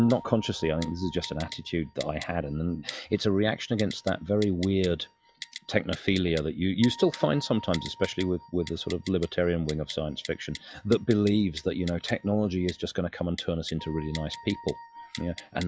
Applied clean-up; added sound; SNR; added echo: classical method log-MMSE.